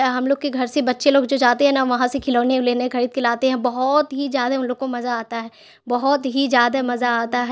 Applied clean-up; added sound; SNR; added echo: none; none; none; none.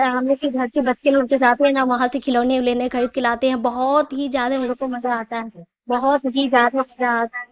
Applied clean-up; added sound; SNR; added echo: neural mask model Resemble Enhance denoiser.